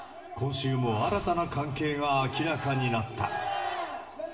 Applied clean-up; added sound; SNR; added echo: none; none; none; reverberation time 0.8 s.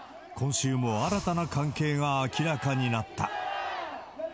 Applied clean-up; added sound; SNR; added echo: none; none; none; none.